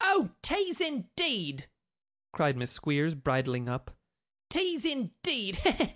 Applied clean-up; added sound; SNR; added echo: none; none; none; none.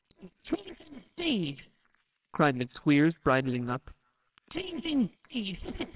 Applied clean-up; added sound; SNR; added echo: neural separator model SepFormer WHAMR!.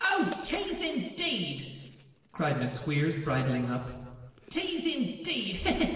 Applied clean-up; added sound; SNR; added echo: neural separator model SepFormer DNS4.